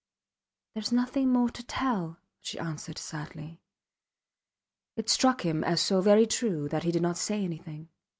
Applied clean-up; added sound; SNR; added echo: none; none; none; none.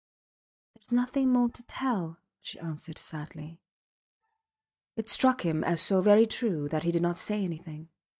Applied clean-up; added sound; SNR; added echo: neural mask model DeepFilterNet 3.